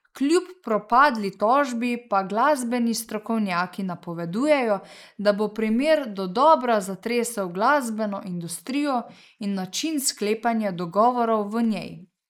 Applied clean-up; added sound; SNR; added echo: neural mask model Resemble Enhance denoiser.